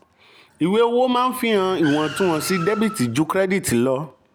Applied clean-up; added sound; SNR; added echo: none; Car; 14 dB; none.